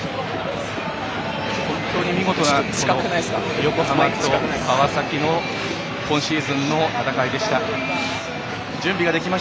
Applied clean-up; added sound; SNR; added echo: none; none; none; none.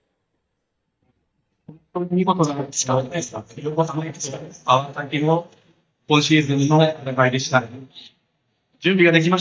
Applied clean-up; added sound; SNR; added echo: neural mask model DeepFilterNet 3.